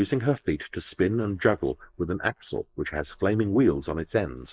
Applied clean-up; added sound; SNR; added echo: neural mask model Resemble Enhance denoiser.